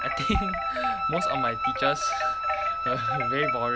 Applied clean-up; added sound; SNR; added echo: none; Wind chime + Wind instrument, woodwind instrument; -4 dB; none.